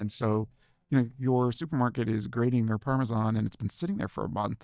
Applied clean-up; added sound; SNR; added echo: neural mask model DeepFilterNet 3.